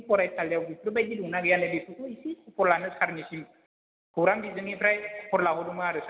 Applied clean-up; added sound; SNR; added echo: none; none; none; none.